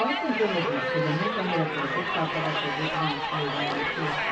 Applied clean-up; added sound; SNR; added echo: none; Crowd; -2 dB; reverberation time 0.4 s.